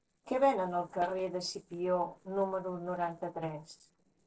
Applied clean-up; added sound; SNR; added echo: neural separator model SepFormer DNS4.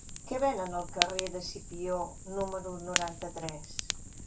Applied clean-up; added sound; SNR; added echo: none; Fire; 2 dB; reverberation time 0.2 s.